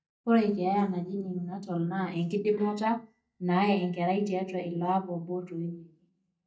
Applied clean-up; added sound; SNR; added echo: neural mask model DeepFilterNet 3.